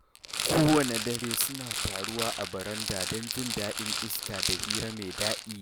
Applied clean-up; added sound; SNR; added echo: none; Rattle; 2 dB; none.